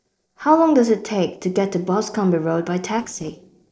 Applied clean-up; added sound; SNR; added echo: neural separator model SepFormer DNS4.